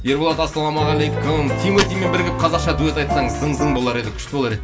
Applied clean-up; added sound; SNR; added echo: none; Piano; 2 dB; reverberation time 1.1 s.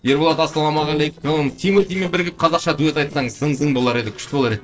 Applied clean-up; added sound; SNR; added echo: neural separator model SepFormer DNS4.